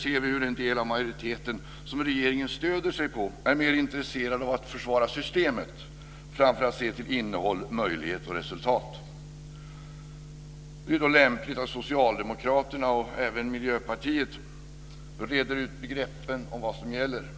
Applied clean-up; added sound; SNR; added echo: none; none; none; none.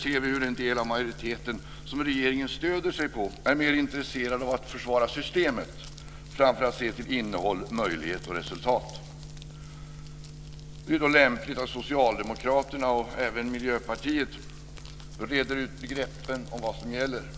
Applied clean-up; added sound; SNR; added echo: none; Crumpling, crinkling; 18 dB; none.